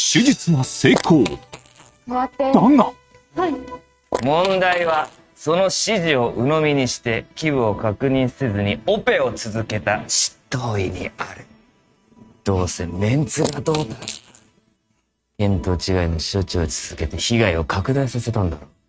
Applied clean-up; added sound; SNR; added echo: neural mask model RNNoise.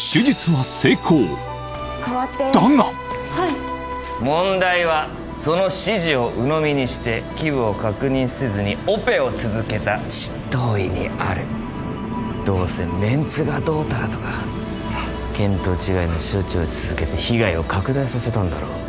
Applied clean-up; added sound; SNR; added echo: none; none; none; none.